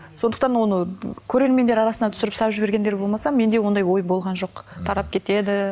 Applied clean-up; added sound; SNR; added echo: none; none; none; none.